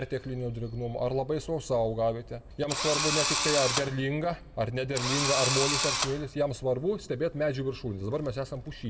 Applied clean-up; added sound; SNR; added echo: none; Engine / Drill; -1 dB; reverberation time 0.8 s.